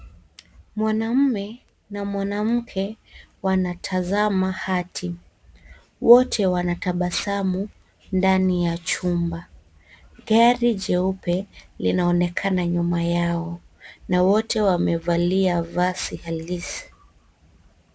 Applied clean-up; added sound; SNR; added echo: none; none; none; none.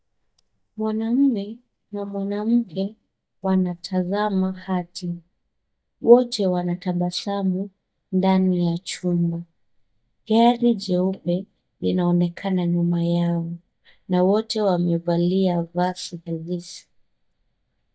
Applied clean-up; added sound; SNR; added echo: neural mask model DeepFilterNet 3.